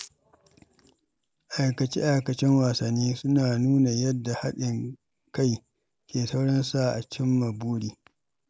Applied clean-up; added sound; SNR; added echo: none; none; none; none.